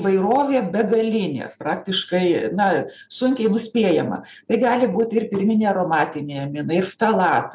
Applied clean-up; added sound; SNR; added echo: none; none; none; none.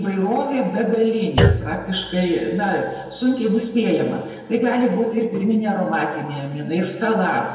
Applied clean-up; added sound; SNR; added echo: none; Thump, thud; 5 dB; reverberation time 1.3 s.